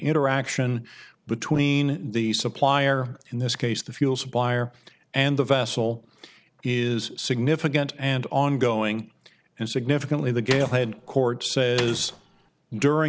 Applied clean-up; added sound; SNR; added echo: none; Mechanisms; 11 dB; none.